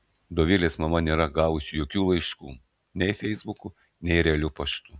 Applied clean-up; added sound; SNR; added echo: none; none; none; none.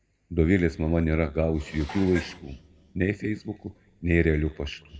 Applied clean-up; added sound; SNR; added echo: none; Dishes, pots, and pans; 19 dB; reverberation time 2.2 s.